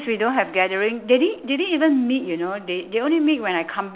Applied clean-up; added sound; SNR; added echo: none; none; none; none.